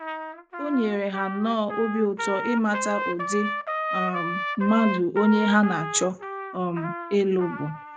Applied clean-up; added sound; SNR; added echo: none; Trumpet; 6 dB; none.